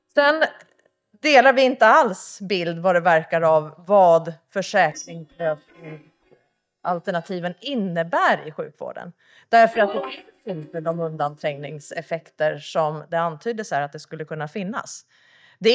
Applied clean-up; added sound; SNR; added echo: neural mask model DeepFilterNet 3.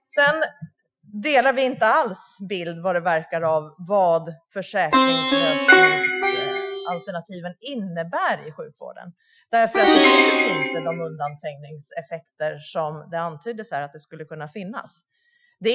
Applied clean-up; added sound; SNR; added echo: classical method Wiener filter.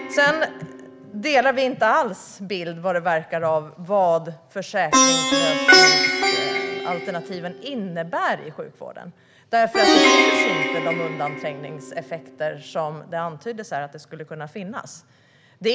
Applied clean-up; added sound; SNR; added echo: none; Plucked string instrument; -1 dB; none.